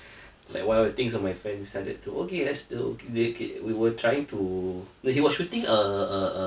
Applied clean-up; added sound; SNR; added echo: none; none; none; none.